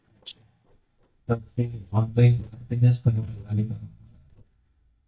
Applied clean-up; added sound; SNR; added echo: neural mask model DeepFilterNet 3.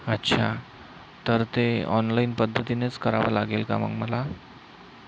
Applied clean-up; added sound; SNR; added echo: none; none; none; none.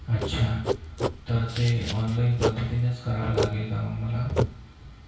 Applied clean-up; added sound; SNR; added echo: none; Writing; 5 dB; reverberation time 0.6 s.